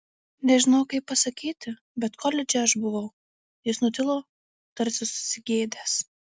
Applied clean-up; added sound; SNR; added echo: none; none; none; none.